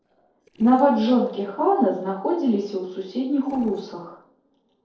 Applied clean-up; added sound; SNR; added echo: neural separator model SepFormer DNS4.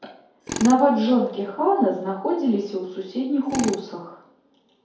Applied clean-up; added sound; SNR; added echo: none; Tools; 15 dB; reverberation time 2.3 s.